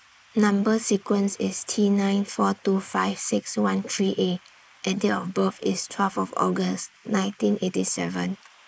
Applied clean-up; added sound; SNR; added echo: neural mask model Resemble Enhance denoiser.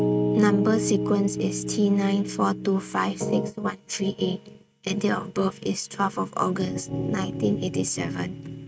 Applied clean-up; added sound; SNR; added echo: neural mask model RNNoise.